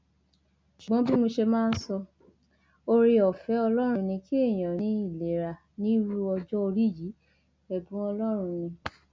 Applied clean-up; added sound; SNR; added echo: none; none; none; none.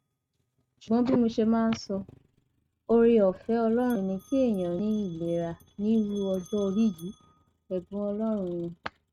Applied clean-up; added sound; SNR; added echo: neural mask model RNNoise.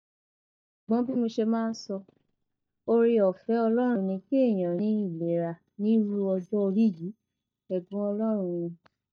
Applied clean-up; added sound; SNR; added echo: neural mask model DeepFilterNet 3.